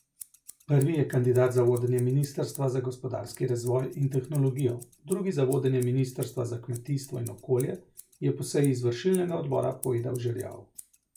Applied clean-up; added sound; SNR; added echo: none; Scissors; 19 dB; none.